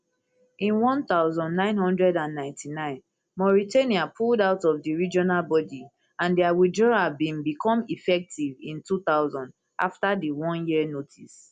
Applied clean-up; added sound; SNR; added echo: none; none; none; none.